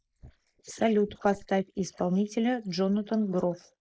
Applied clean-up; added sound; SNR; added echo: neural mask model Resemble Enhance denoiser.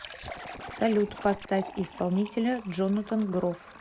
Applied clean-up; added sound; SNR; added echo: none; Fill (with liquid) + Scratching (performance technique); 14 dB; none.